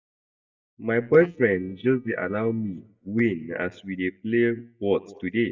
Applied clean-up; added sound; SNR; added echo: neural mask model DeepFilterNet 3.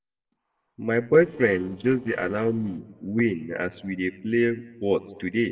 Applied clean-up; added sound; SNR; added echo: neural separator model SepFormer DNS4.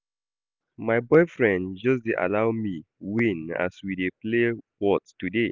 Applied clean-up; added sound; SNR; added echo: none; none; none; none.